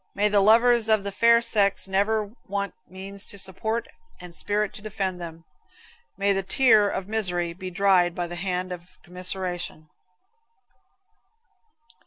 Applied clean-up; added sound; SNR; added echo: none; none; none; none.